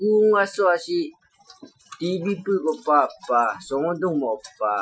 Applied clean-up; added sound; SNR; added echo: classical method Wiener filter.